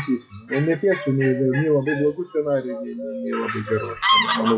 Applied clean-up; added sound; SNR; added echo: classical method log-MMSE.